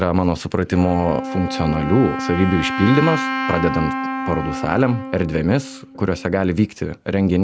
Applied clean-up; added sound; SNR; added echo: none; Wind instrument, woodwind instrument; 7 dB; none.